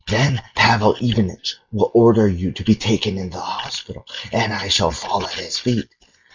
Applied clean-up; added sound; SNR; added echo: neural mask model Resemble Enhance denoiser.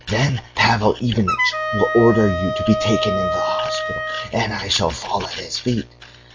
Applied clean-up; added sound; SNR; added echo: none; Wind instrument, woodwind instrument; 2 dB; none.